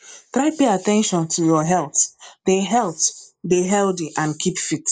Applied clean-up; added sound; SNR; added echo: neural mask model Resemble Enhance denoiser.